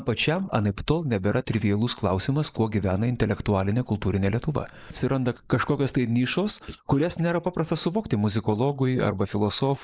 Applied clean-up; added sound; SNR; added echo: neural mask model Resemble Enhance denoiser.